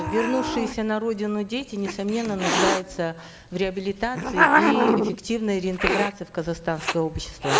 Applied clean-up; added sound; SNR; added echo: none; Hiss; 0 dB; none.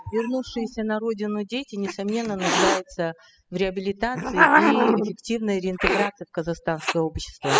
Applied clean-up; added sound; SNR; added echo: classical method spectral subtraction.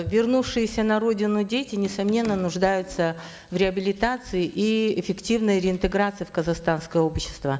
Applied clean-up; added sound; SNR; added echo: none; none; none; none.